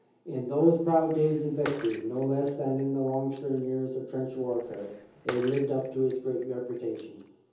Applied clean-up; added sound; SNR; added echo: none; Bathtub (filling or washing) / Water / Splash, splatter; 17 dB; reverberation time 0.7 s.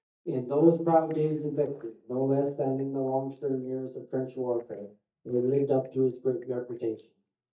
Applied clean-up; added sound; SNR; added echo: neural mask model DeepFilterNet 3.